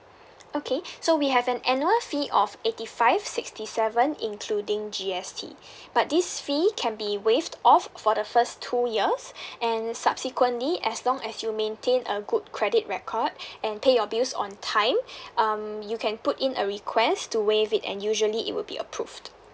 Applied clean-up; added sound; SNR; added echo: none; none; none; none.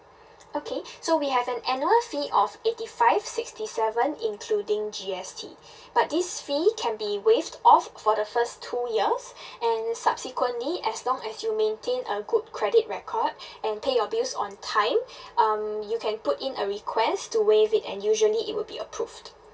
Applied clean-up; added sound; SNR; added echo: none; none; none; reverberation time 0.1 s.